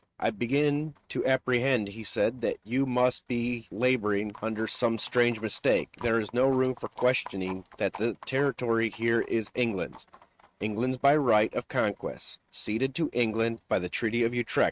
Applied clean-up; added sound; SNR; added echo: neural mask model RNNoise.